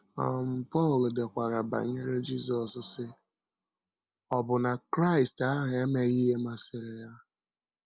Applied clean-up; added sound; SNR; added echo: none; none; none; none.